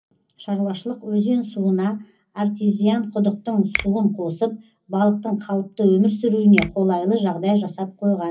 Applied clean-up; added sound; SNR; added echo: none; Finger snapping; 13 dB; reverberation time 0.3 s.